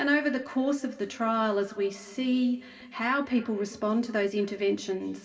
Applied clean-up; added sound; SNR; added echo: none; none; none; reverberation time 2.6 s.